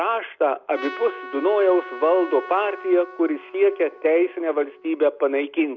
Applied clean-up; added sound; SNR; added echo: none; Trumpet; 17 dB; none.